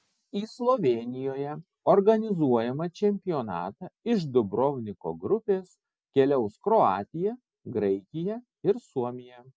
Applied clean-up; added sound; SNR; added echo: none; none; none; none.